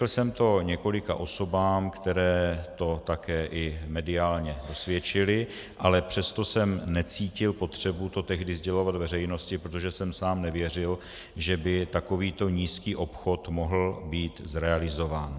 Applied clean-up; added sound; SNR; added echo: none; none; none; none.